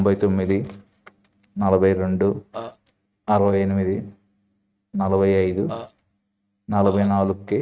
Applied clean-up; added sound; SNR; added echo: neural mask model RNNoise.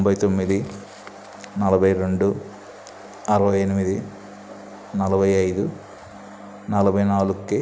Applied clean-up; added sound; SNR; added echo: none; none; none; none.